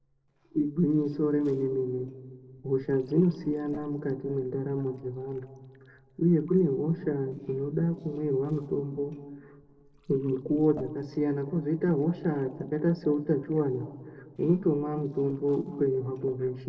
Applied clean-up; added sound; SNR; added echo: neural separator model SepFormer DNS4.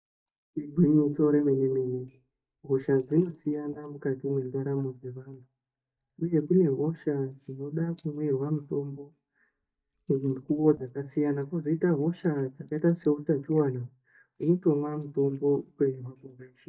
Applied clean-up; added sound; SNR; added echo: neural mask model DeepFilterNet 3.